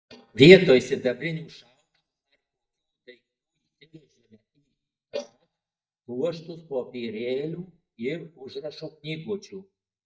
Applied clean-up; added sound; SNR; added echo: neural mask model DeepFilterNet 3.